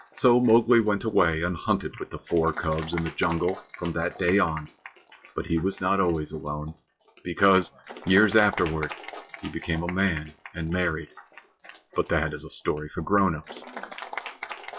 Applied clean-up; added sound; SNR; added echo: classical method log-MMSE.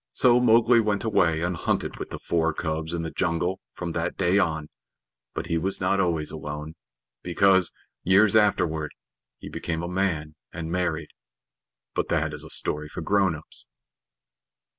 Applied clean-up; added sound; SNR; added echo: none; none; none; none.